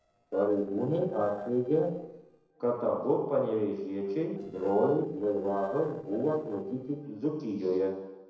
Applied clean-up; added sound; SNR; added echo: neural separator model SepFormer DNS4.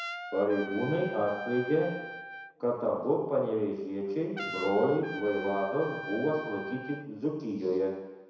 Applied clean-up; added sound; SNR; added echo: none; Trumpet; 12 dB; reverberation time 1.0 s.